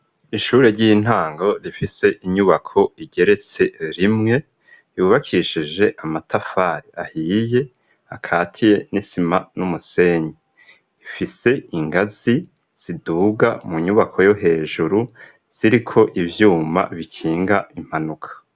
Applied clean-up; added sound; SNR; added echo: none; none; none; none.